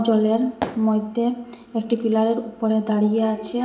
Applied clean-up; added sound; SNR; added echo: none; Fireworks; 12 dB; reverberation time 1.2 s.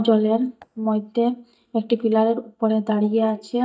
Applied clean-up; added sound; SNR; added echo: neural mask model DeepFilterNet 3.